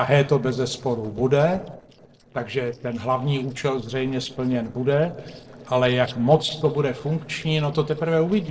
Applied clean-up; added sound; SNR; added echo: neural separator model SepFormer DNS4.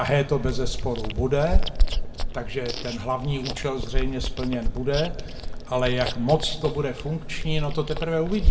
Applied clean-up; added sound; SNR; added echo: none; Chewing, mastication; -1 dB; reverberation time 1.2 s.